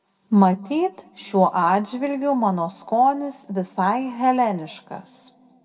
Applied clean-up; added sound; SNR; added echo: none; none; none; reverberation time 2.0 s.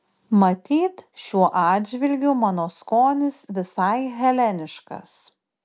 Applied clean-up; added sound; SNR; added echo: none; none; none; none.